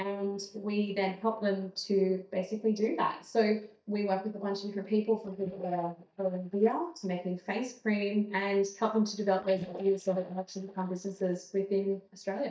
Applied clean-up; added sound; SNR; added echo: neural mask model DeepFilterNet 3.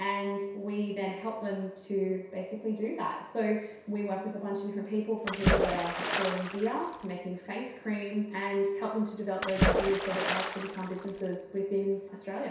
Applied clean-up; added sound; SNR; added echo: none; Splash, splatter; -1 dB; reverberation time 0.7 s.